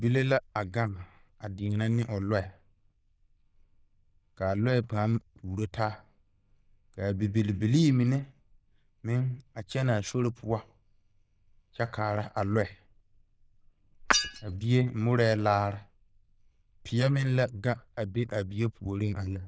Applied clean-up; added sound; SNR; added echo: neural diffusion model UNIVERSE++.